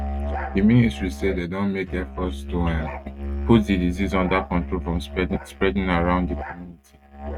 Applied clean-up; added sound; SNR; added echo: neural mask model RNNoise.